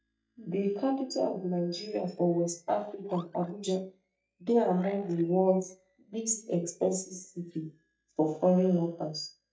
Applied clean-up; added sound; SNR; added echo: neural mask model DeepFilterNet 3.